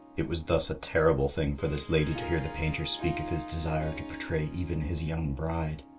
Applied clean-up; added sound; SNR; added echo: none; Harp; 12 dB; reverberation time 0.2 s.